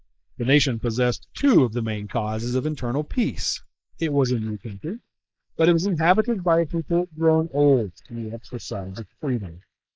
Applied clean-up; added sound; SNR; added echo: neural mask model Resemble Enhance denoiser.